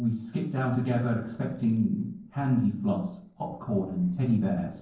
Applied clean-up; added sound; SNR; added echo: neural separator model SepFormer DNS4.